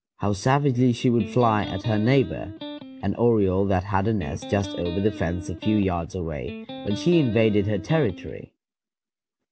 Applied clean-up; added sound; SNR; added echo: none; Electric guitar; 12 dB; none.